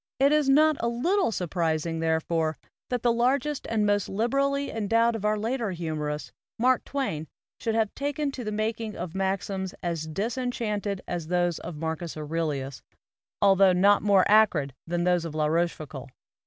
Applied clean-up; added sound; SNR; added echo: none; none; none; none.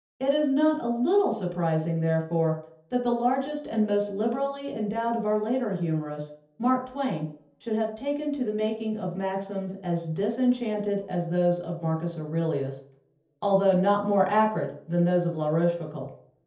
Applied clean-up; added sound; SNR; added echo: none; none; none; reverberation time 0.5 s.